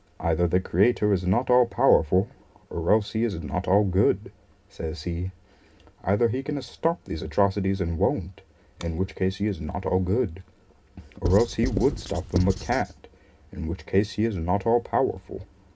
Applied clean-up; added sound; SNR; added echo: none; Writing; 5 dB; reverberation time 0.3 s.